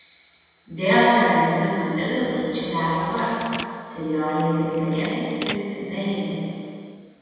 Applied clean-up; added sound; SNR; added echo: none; Telephone; 16 dB; reverberation time 2.1 s.